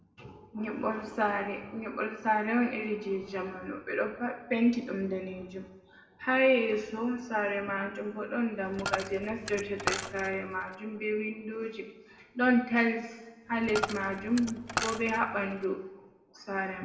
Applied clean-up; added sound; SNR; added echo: none; Coin (dropping); 7 dB; reverberation time 0.9 s.